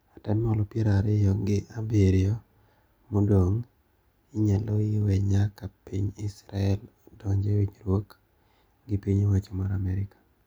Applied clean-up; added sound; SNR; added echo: none; none; none; none.